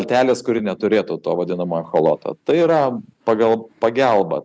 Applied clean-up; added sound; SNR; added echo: none; none; none; none.